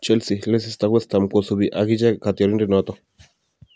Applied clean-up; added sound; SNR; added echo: none; none; none; none.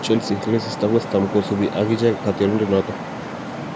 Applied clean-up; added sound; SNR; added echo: none; Traffic noise, roadway noise; 8 dB; none.